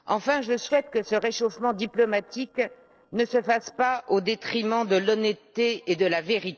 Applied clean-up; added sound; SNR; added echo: neural separator model SepFormer DNS4.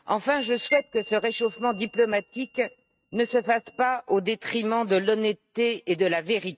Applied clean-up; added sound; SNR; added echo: neural mask model RNNoise.